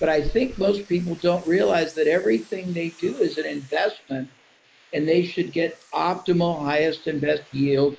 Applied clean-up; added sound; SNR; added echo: neural mask model Resemble Enhance denoiser.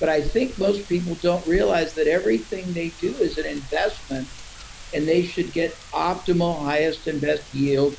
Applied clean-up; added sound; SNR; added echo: none; Wind; 14 dB; none.